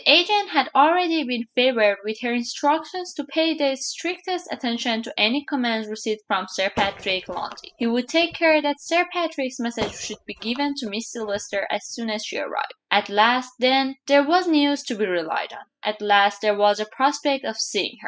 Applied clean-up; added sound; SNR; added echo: classical method spectral subtraction.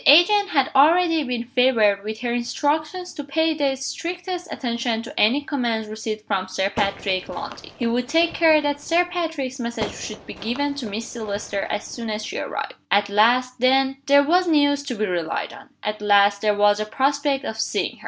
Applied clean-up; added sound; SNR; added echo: none; Fireworks; 16 dB; none.